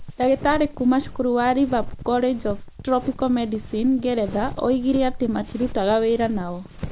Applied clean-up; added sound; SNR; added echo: none; Walk, footsteps; 12 dB; none.